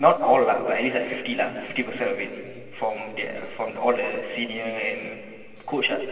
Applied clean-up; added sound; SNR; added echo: none; none; none; reverberation time 2.4 s.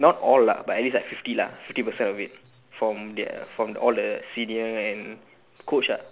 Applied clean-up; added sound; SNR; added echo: none; none; none; none.